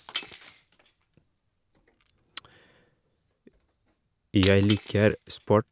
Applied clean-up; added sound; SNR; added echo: none; Shatter; 15 dB; none.